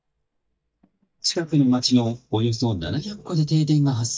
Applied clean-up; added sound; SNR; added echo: neural mask model DeepFilterNet 3.